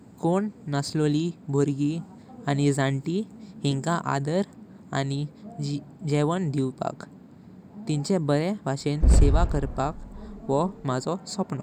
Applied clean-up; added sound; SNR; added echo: none; Boom; -4 dB; none.